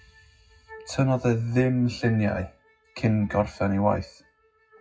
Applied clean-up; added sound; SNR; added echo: classical method WPE with log-MMSE.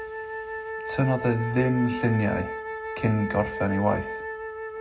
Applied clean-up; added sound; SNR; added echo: none; Wind instrument, woodwind instrument; 7 dB; reverberation time 0.3 s.